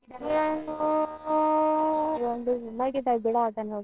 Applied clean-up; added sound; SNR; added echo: neural separator model SepFormer WHAMR!.